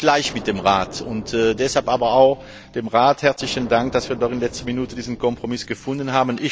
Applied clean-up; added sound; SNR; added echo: none; Explosion; 17 dB; none.